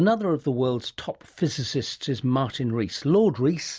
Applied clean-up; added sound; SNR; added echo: none; none; none; none.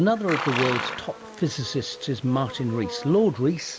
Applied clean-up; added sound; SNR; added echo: none; Livestock, farm animals, working animals; 9 dB; none.